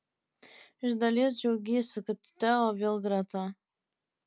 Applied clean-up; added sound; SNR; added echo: none; none; none; none.